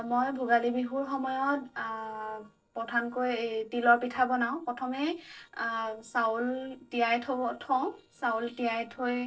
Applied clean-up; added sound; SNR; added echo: neural separator model SepFormer DNS4.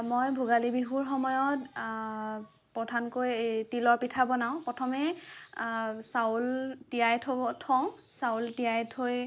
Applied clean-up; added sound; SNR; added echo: none; none; none; none.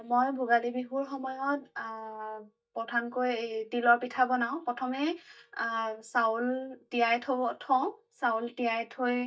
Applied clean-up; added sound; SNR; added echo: neural mask model DeepFilterNet 3.